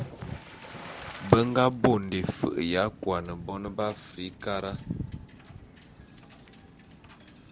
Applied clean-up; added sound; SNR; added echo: none; Wind / Boat, Water vehicle + Splash, splatter; 13 dB; none.